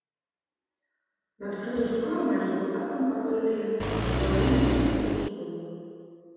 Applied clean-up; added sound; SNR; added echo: none; Engine; -4 dB; reverberation time 2.1 s.